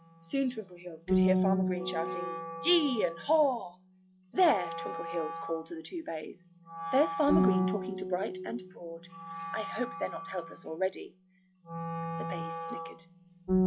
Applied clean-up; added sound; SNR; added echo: classical method log-MMSE.